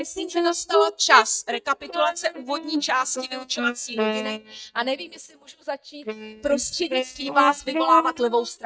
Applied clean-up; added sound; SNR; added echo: neural mask model DeepFilterNet 3.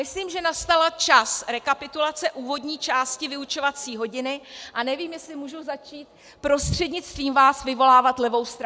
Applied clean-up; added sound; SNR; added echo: none; none; none; none.